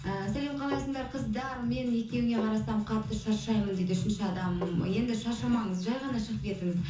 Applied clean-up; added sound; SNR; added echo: none; Tap; 10 dB; reverberation time 0.7 s.